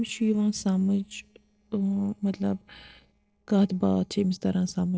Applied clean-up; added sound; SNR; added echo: neural separator model SepFormer DNS4.